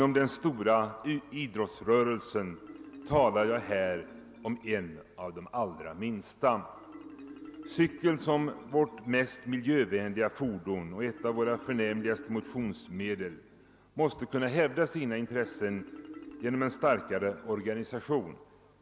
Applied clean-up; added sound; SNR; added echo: none; Marimba, xylophone; 19 dB; none.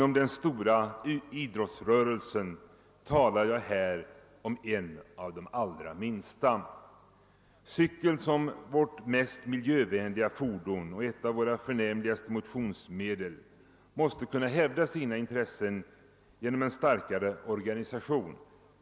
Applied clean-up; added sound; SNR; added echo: none; none; none; none.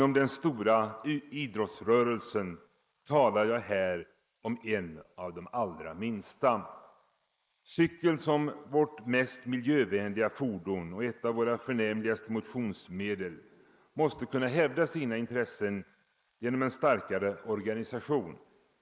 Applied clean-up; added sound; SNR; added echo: neural mask model Resemble Enhance denoiser.